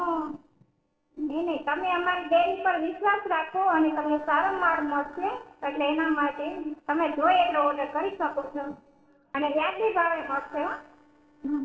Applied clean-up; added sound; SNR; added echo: neural separator model SepFormer DNS4.